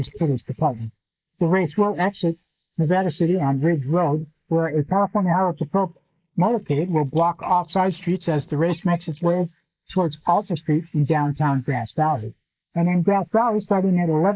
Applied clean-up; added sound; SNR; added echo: neural mask model Resemble Enhance denoiser.